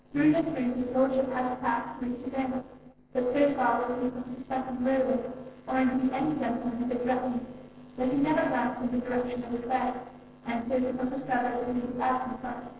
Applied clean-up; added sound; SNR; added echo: neural separator model SepFormer DNS4.